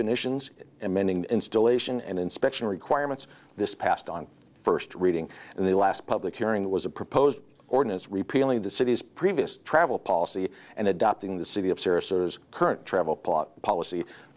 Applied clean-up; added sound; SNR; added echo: none; none; none; none.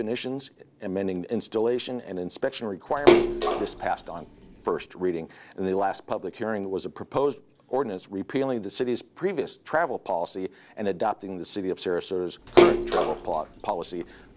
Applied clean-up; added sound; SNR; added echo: none; Splash, splatter; -5 dB; none.